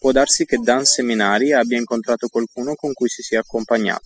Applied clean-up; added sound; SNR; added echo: classical method spectral subtraction.